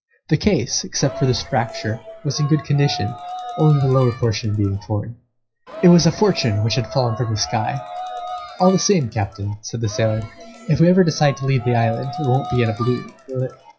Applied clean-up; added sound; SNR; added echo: classical method WPE with log-MMSE.